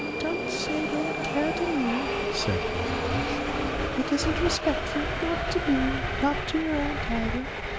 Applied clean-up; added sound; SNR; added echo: none; Subway, metro, underground; -1 dB; none.